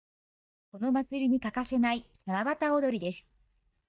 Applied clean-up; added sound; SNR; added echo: neural mask model DeepFilterNet 3.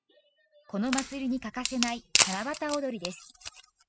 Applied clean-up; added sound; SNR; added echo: classical method spectral subtraction.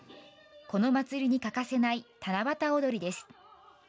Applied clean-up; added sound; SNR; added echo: none; none; none; none.